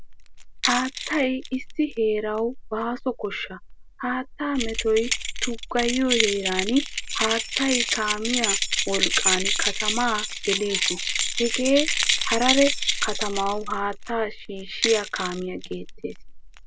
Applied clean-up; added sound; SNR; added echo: none; Keys jangling; 1 dB; none.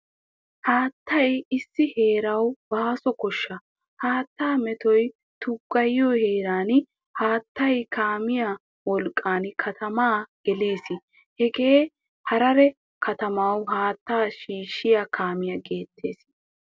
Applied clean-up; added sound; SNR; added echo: none; none; none; none.